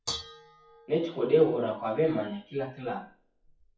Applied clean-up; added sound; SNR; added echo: classical method WPE with log-MMSE.